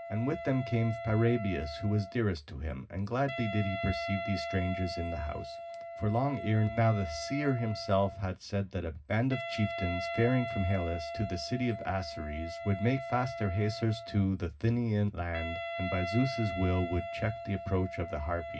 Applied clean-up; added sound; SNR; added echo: none; Wind instrument, woodwind instrument; 8 dB; reverberation time 0.4 s.